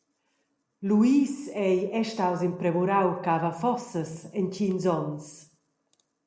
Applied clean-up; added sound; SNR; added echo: none; none; none; none.